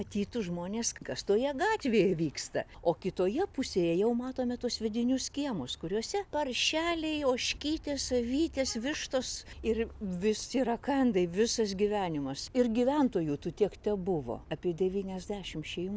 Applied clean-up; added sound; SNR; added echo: none; none; none; none.